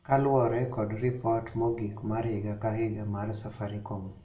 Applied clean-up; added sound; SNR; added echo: none; none; none; reverberation time 0.6 s.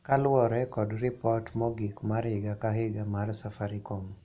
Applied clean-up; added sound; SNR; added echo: none; none; none; none.